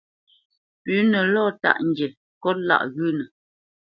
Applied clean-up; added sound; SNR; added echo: none; none; none; none.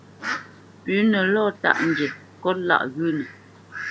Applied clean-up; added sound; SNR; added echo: none; Fowl; 11 dB; none.